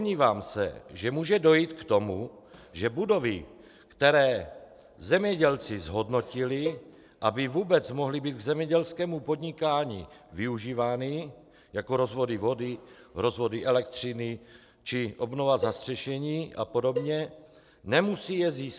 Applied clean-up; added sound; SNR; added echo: none; Cowbell; 11 dB; none.